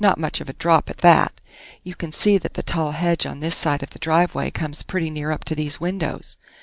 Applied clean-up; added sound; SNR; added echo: none; none; none; none.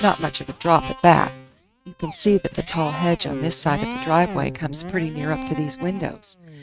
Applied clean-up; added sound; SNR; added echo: neural mask model RNNoise.